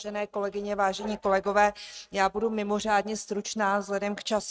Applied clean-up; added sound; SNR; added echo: neural mask model RNNoise.